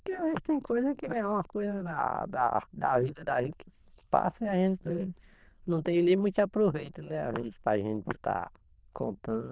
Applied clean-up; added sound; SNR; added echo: neural diffusion model UNIVERSE++.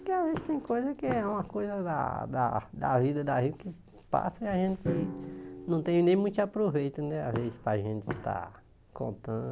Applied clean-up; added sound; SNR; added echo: none; Drum + Walk, footsteps; 12 dB; none.